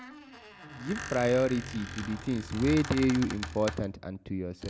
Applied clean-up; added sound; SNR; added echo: none; Squeak; 11 dB; none.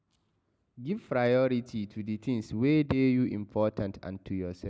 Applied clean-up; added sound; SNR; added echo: none; none; none; none.